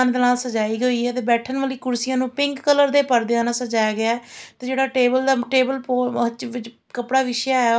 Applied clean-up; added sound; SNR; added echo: none; none; none; none.